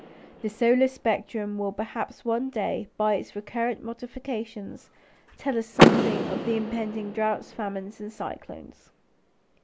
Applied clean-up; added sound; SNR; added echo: none; Door / Car; 1 dB; none.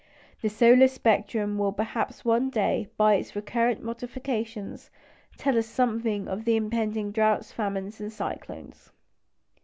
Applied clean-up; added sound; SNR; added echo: none; none; none; none.